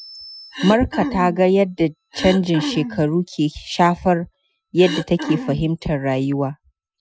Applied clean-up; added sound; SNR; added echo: classical method Wiener filter.